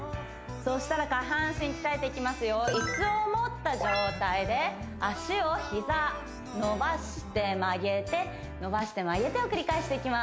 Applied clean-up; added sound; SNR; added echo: none; Acoustic guitar; 19 dB; none.